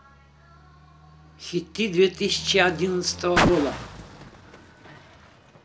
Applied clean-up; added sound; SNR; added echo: none; Car; 6 dB; none.